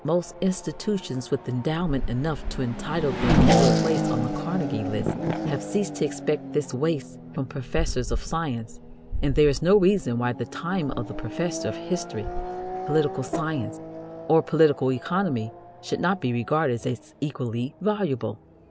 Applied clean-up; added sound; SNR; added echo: none; Race car, auto racing / Accelerating, revving, vroom; 3 dB; none.